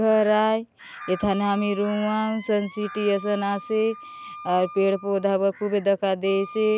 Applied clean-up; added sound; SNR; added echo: none; Wind instrument, woodwind instrument; 18 dB; none.